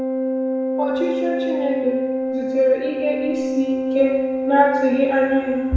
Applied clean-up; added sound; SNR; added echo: none; Organ; 1 dB; reverberation time 1.0 s.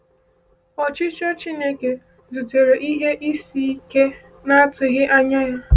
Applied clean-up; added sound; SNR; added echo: none; none; none; none.